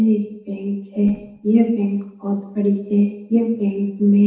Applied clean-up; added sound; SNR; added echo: none; none; none; reverberation time 0.8 s.